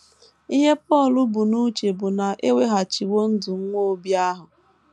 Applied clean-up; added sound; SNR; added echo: none; none; none; none.